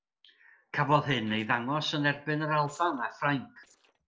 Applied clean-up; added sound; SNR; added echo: neural separator model SepFormer DNS4.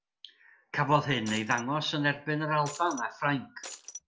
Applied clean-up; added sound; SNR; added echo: none; Shatter; 13 dB; none.